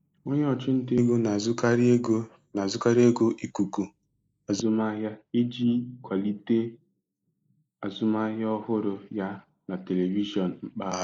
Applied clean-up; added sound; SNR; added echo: neural mask model Resemble Enhance denoiser.